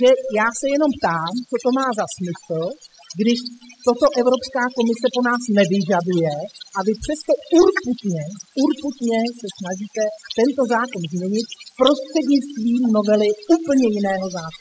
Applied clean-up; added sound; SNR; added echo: classical method spectral subtraction.